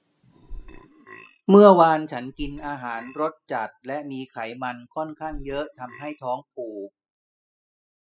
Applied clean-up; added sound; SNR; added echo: classical method spectral subtraction.